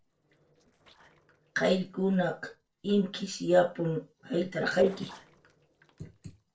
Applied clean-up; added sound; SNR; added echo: neural separator model SepFormer DNS4.